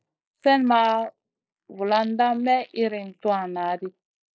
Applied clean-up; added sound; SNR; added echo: neural mask model Resemble Enhance denoiser.